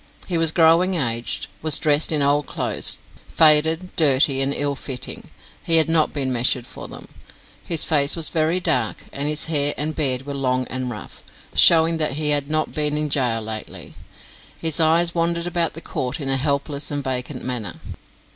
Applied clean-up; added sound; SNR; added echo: none; none; none; none.